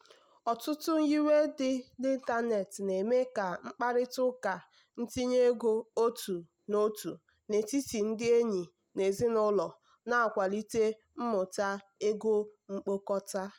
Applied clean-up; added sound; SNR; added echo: none; none; none; none.